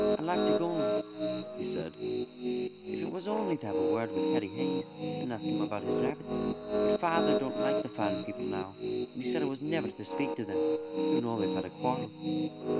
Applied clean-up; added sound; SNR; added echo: none; Piano; -4 dB; none.